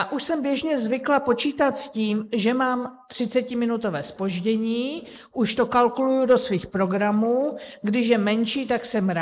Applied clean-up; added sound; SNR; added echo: neural mask model Resemble Enhance denoiser.